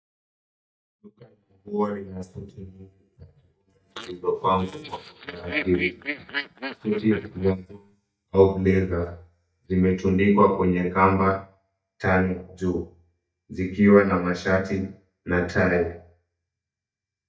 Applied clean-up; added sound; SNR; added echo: neural mask model DeepFilterNet 3.